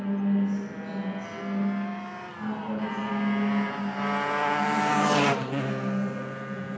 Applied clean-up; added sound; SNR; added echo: none; Motorcycle; 0 dB; reverberation time 2.0 s.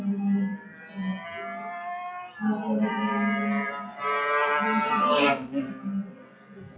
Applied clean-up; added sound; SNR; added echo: classical method WPE with log-MMSE.